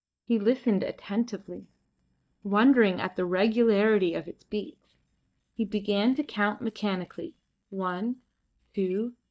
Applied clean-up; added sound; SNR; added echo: neural mask model DeepFilterNet 3.